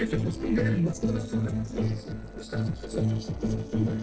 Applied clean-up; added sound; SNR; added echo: neural separator model SepFormer DNS4.